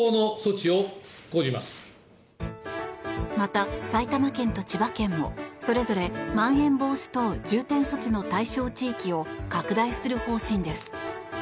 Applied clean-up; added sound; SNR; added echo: none; none; none; none.